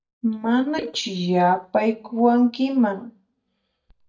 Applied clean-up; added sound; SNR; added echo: neural mask model DeepFilterNet 3.